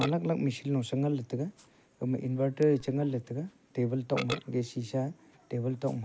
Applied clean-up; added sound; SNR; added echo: none; Burping, eructation; 14 dB; none.